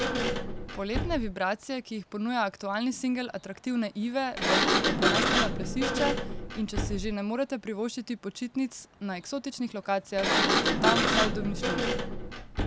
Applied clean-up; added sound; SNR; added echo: none; Sliding door; -2 dB; none.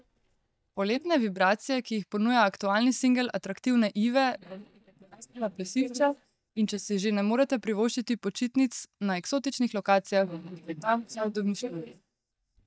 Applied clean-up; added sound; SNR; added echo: neural mask model DeepFilterNet 3.